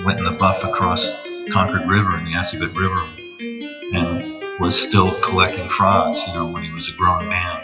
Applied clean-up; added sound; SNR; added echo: classical method WPE with log-MMSE.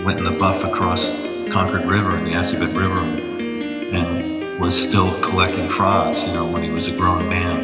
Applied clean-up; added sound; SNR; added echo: none; Piano; 4 dB; reverberation time 1.9 s.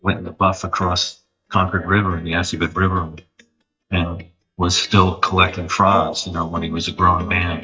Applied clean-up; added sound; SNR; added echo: neural mask model DeepFilterNet 3.